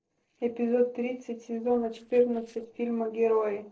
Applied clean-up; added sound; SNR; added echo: neural separator model SepFormer DNS4.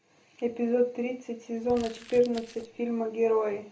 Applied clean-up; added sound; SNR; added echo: none; Crumpling, crinkling; 20 dB; reverberation time 0.3 s.